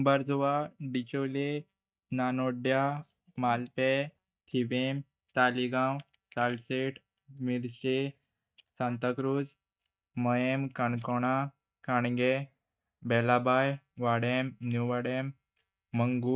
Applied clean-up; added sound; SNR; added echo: neural mask model DeepFilterNet 3.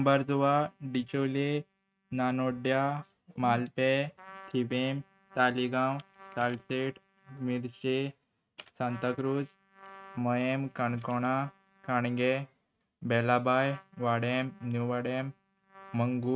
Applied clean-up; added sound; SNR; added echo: neural mask model RNNoise.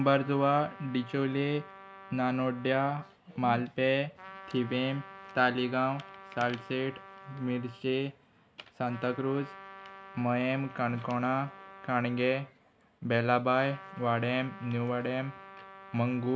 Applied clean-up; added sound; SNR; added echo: none; Trumpet; 18 dB; none.